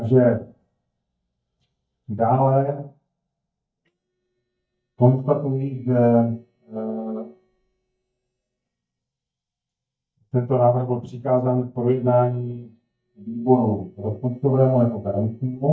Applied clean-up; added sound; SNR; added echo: neural mask model DeepFilterNet 3.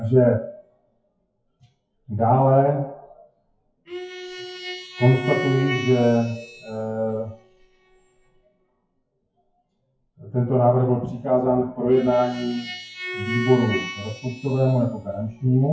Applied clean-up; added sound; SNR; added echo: classical method WPE with log-MMSE.